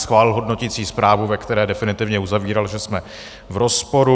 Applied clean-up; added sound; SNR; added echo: none; none; none; none.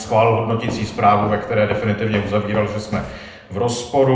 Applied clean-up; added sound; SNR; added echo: none; Walk, footsteps; 13 dB; reverberation time 0.7 s.